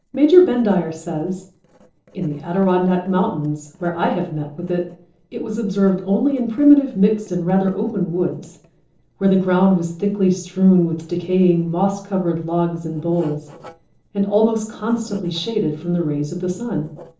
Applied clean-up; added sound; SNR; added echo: neural separator model SepFormer DNS4.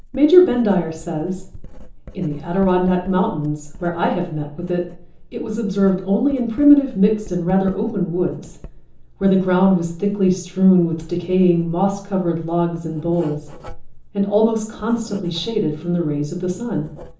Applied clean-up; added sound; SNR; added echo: none; Writing; 18 dB; reverberation time 1.2 s.